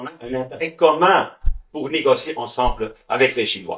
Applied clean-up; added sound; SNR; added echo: neural mask model DeepFilterNet 3.